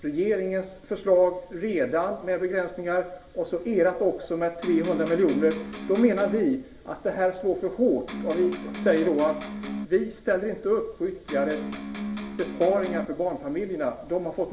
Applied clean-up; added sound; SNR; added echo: none; Electric guitar; 8 dB; reverberation time 0.6 s.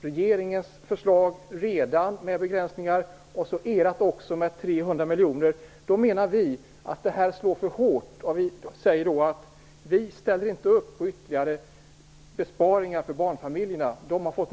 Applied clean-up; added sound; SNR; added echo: none; none; none; none.